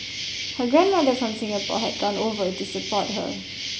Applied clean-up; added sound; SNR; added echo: none; Insect; 8 dB; none.